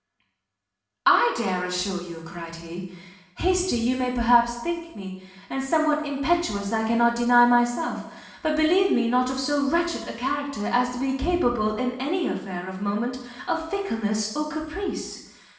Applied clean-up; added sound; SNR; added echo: none; none; none; reverberation time 0.9 s.